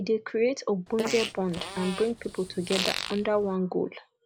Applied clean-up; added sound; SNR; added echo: none; Fart; 7 dB; none.